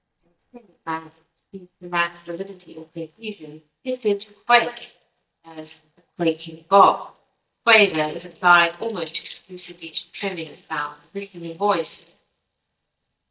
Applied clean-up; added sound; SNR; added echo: neural mask model DeepFilterNet 3.